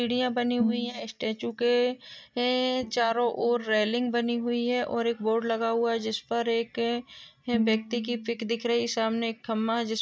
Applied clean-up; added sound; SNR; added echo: neural mask model DeepFilterNet 3.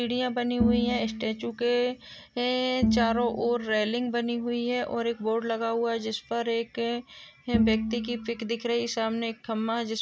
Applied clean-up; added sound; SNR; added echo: none; Bowed string instrument; 3 dB; none.